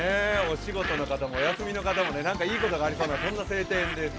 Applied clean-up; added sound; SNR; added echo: none; Bird; 8 dB; none.